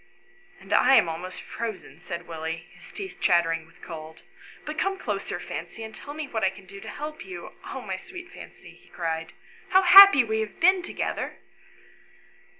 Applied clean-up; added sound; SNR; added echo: none; none; none; none.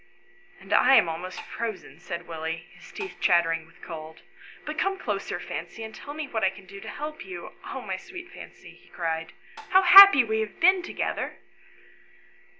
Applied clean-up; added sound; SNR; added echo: none; Tap; 18 dB; none.